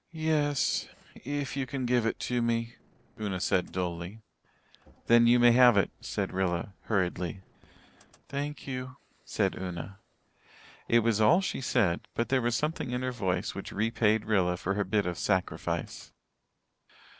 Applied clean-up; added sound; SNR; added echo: neural separator model SepFormer DNS4.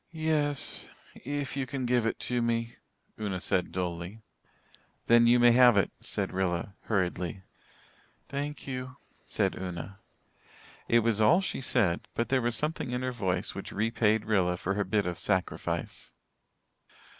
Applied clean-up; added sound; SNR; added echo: none; none; none; none.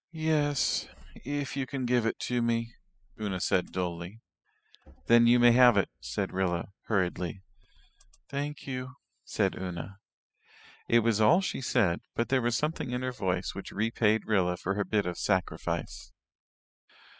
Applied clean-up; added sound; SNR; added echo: classical method spectral subtraction.